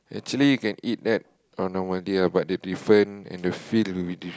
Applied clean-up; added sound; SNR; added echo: none; none; none; none.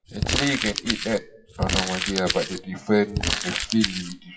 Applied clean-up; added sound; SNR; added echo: classical method WPE with log-MMSE.